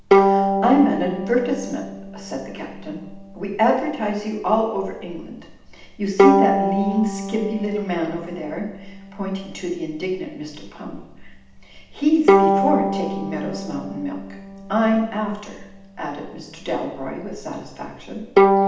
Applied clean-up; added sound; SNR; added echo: none; Bowed string instrument; -1 dB; reverberation time 0.8 s.